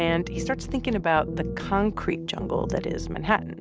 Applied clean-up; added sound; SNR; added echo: none; Piano; 8 dB; none.